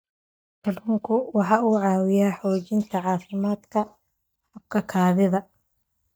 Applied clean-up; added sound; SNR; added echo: neural mask model DeepFilterNet 3.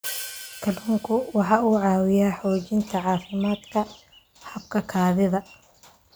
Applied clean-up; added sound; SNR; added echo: none; Hi-hat; 16 dB; none.